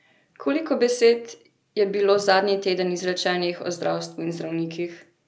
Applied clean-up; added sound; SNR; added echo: none; none; none; none.